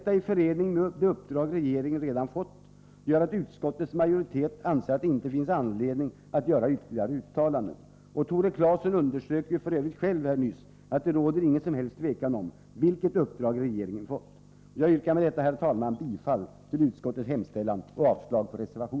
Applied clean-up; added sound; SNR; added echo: none; none; none; none.